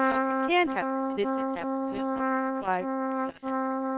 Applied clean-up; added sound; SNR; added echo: neural separator model SepFormer WHAM!.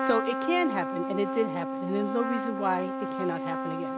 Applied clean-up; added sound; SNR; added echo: none; Trumpet; 1 dB; none.